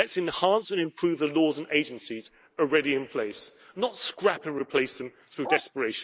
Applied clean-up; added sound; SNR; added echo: neural mask model Resemble Enhance denoiser.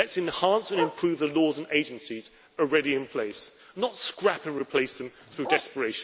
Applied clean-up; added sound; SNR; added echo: none; Bark; 12 dB; none.